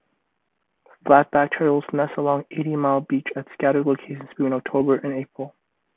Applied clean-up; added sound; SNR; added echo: none; none; none; none.